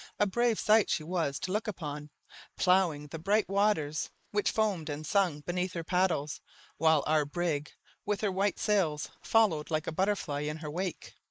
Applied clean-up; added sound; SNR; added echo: neural mask model Resemble Enhance denoiser.